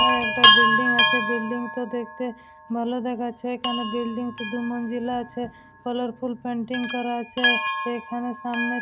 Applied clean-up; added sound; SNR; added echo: none; Chime; -4 dB; none.